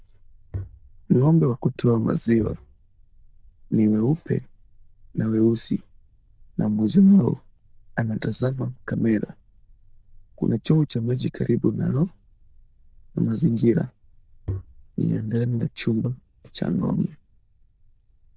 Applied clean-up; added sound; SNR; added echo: neural diffusion model UNIVERSE++.